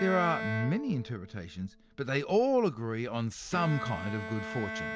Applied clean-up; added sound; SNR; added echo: none; Bowed string instrument; 9 dB; none.